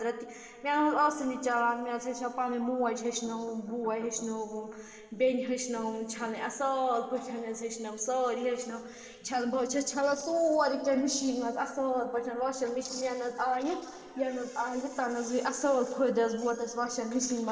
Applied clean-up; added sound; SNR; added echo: neural separator model SepFormer DNS4.